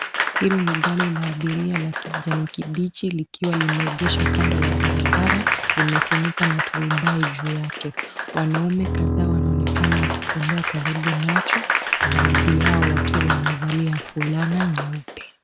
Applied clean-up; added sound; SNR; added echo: none; Applause + Bowed string instrument; -1 dB; none.